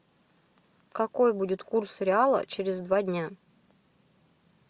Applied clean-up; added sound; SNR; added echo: none; none; none; none.